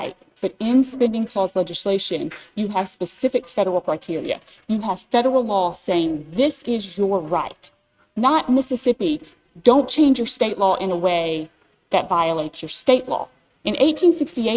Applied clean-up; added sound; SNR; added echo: neural mask model RNNoise.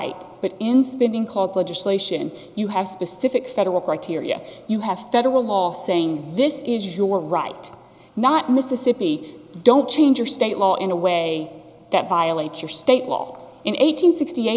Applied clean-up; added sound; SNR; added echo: none; none; none; none.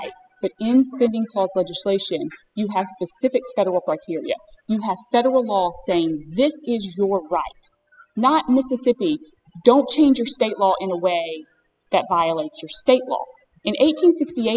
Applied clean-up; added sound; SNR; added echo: classical method spectral subtraction.